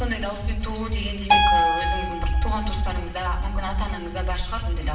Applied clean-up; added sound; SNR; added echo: none; Keyboard (musical); 2 dB; reverberation time 0.8 s.